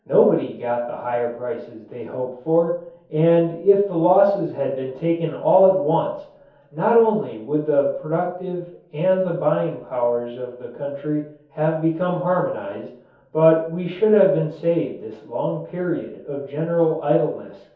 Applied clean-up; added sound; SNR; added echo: none; none; none; reverberation time 0.6 s.